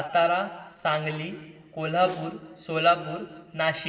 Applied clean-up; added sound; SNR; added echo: neural separator model SepFormer DNS4.